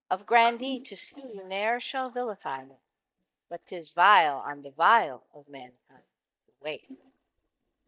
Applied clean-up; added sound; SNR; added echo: neural mask model DeepFilterNet 3.